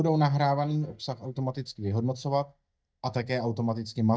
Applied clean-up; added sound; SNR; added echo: neural mask model DeepFilterNet 3.